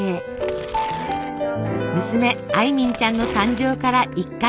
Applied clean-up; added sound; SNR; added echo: none; Tearing; 16 dB; none.